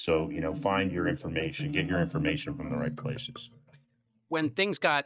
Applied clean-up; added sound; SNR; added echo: neural mask model DeepFilterNet 3.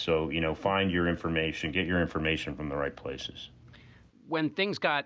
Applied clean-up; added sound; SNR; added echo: none; none; none; none.